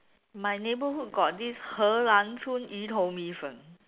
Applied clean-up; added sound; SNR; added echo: none; none; none; none.